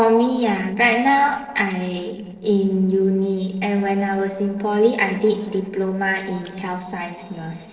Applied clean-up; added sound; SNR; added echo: neural separator model SepFormer DNS4.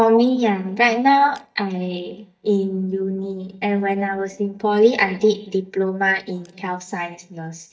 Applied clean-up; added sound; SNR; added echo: neural mask model DeepFilterNet 3.